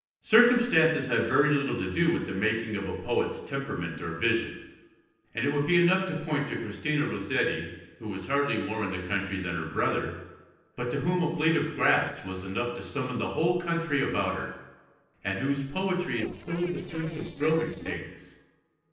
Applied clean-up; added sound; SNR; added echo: neural separator model SepFormer DNS4.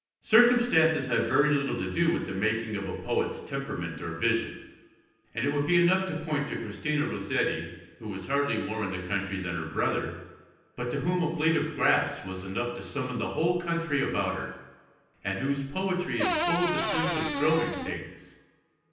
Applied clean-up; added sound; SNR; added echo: none; Cupboard open or close / Door; 1 dB; reverberation time 0.9 s.